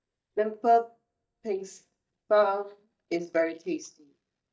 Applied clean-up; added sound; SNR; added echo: neural mask model DeepFilterNet 3.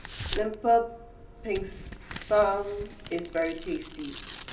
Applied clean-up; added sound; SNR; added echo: none; Tearing; 10 dB; reverberation time 1.4 s.